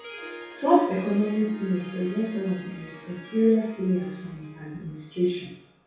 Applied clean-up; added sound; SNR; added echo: none; Harp; 17 dB; reverberation time 0.7 s.